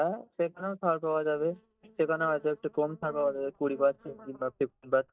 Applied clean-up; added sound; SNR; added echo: neural mask model DeepFilterNet 3.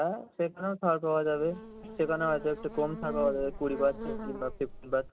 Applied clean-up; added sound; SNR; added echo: none; Buzz; 10 dB; none.